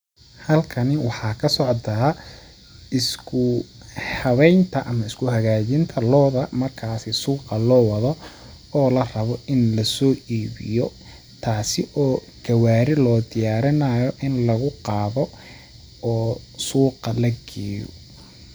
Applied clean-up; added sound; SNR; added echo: none; none; none; none.